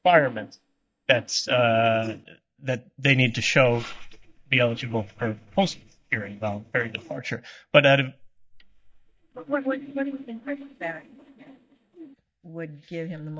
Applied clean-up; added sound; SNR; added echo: neural mask model DeepFilterNet 3.